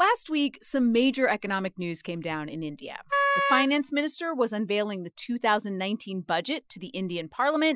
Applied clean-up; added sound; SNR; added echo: classical method Wiener filter.